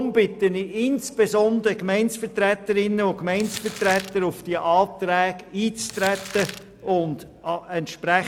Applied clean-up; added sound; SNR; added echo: none; Crumpling, crinkling; 15 dB; none.